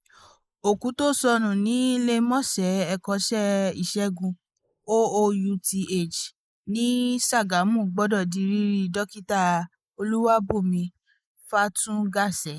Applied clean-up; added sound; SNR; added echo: neural mask model Resemble Enhance denoiser.